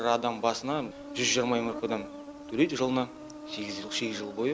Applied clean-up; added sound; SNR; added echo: none; Insect; 13 dB; none.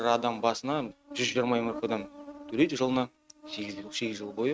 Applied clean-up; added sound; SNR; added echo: neural mask model RNNoise.